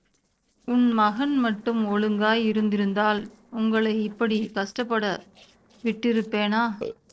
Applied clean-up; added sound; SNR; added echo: neural separator model SepFormer DNS4.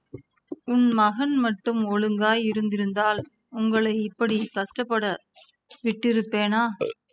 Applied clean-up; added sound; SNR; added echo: classical method spectral subtraction.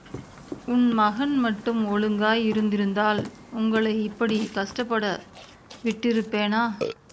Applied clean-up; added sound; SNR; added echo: none; Burping, eructation; 15 dB; none.